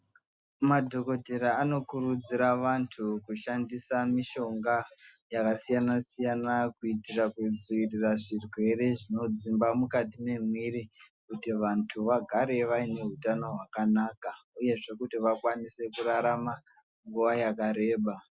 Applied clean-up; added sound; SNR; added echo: none; none; none; none.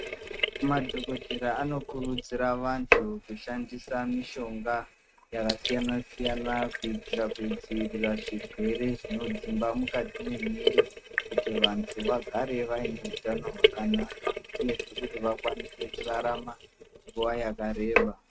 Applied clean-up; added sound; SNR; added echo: neural mask model RNNoise.